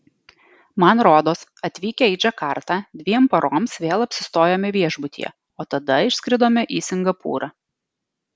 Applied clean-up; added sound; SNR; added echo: none; none; none; none.